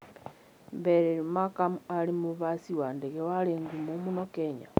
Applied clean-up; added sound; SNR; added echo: none; none; none; none.